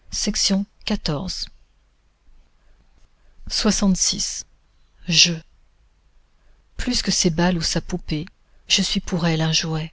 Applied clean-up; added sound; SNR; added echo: none; none; none; none.